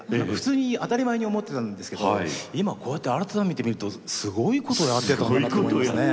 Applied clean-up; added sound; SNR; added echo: none; none; none; none.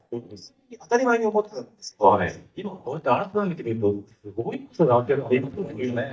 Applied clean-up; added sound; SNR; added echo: neural mask model DeepFilterNet 3.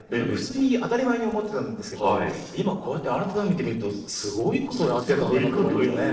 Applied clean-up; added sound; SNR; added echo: neural separator model SepFormer DNS4.